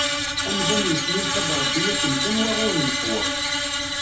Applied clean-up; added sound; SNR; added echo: none; Screech; -4 dB; reverberation time 0.4 s.